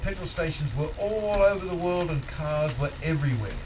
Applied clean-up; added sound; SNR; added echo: none; Bicycle; 11 dB; reverberation time 0.2 s.